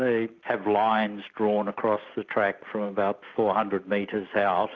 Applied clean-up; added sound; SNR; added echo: none; none; none; none.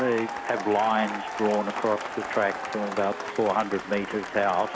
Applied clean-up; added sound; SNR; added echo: none; Applause / Cheering; 8 dB; none.